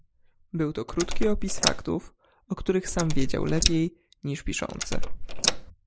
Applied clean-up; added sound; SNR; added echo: neural mask model Resemble Enhance denoiser.